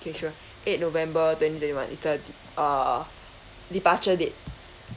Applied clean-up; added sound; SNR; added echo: none; none; none; none.